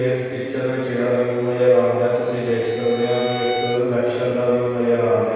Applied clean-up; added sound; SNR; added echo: none; Bowed string instrument; 14 dB; reverberation time 1.9 s.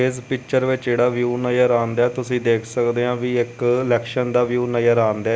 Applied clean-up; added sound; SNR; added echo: none; none; none; none.